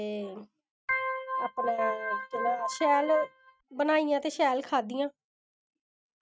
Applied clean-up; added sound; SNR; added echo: neural mask model RNNoise.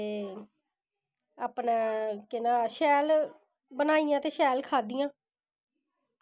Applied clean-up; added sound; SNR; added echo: none; none; none; none.